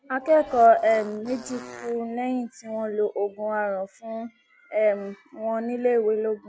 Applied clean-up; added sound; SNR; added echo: none; Fart; 19 dB; none.